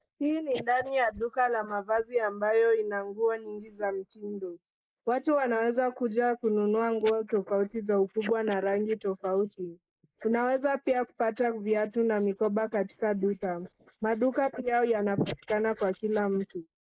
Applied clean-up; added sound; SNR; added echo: neural mask model Resemble Enhance denoiser.